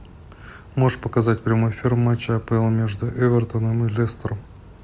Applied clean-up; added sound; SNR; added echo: none; none; none; none.